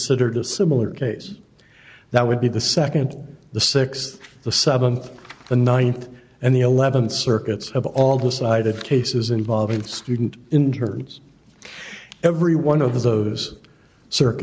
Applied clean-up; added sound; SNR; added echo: none; none; none; none.